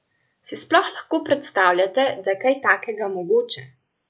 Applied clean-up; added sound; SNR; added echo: none; none; none; none.